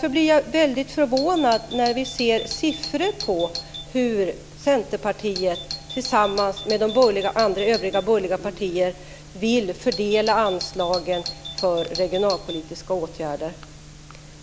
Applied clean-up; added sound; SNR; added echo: none; Doorbell; 12 dB; none.